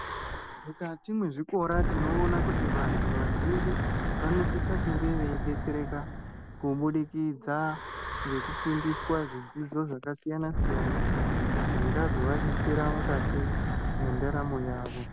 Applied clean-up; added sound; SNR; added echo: none; Wind / Breathing; -3 dB; none.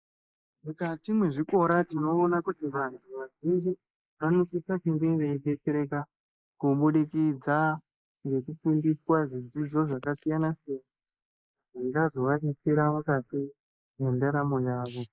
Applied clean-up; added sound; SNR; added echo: neural mask model Resemble Enhance denoiser.